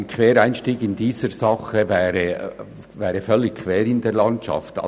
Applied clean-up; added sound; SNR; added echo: none; none; none; none.